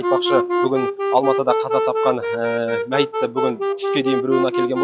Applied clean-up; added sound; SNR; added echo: classical method log-MMSE.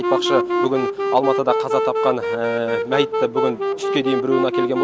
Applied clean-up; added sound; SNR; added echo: none; Wind instrument, woodwind instrument; -1 dB; none.